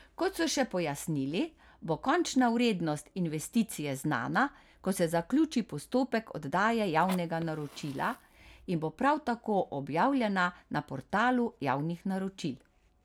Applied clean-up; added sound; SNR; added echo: none; Fire; 18 dB; none.